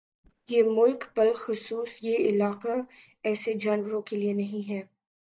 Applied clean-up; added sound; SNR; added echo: neural mask model DeepFilterNet 3.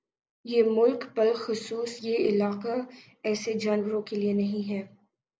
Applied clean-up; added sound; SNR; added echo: none; none; none; none.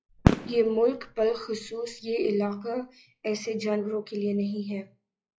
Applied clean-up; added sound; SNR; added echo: classical method log-MMSE.